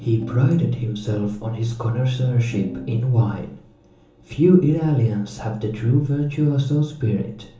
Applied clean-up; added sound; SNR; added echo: none; Piano; 11 dB; reverberation time 1.2 s.